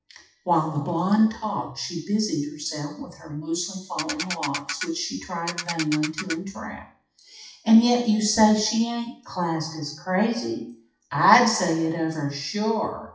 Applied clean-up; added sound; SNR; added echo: classical method WPE with log-MMSE.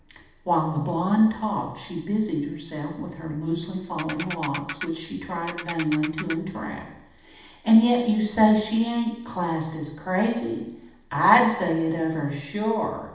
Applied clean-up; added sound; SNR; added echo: none; Ratchet, pawl; 9 dB; reverberation time 0.8 s.